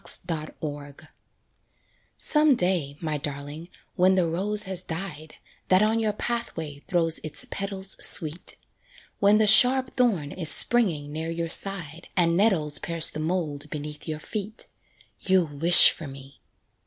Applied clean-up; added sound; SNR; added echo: none; none; none; none.